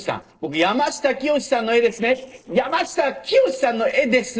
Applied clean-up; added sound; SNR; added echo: neural separator model SepFormer DNS4.